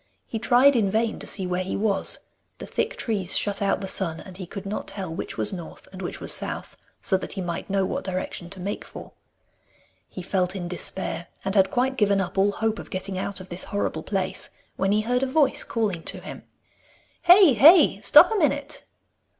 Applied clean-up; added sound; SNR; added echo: none; none; none; none.